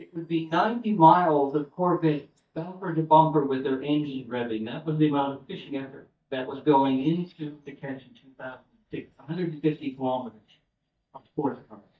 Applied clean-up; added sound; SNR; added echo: neural mask model DeepFilterNet 3.